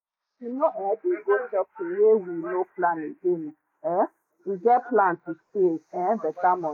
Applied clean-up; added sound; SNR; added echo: neural mask model Resemble Enhance denoiser.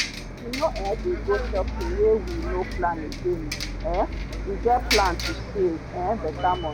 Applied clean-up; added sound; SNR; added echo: none; Bus; 3 dB; none.